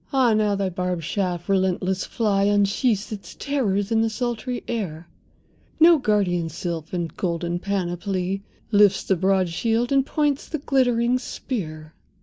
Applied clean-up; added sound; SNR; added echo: none; none; none; none.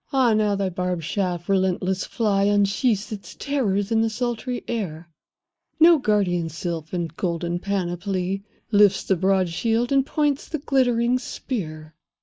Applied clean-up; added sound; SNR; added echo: neural mask model Resemble Enhance denoiser.